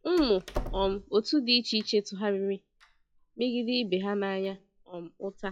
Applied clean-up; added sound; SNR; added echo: classical method log-MMSE.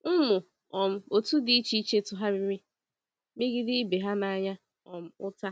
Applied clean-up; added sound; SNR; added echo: none; none; none; none.